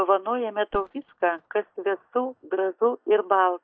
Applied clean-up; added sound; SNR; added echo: neural mask model DeepFilterNet 3.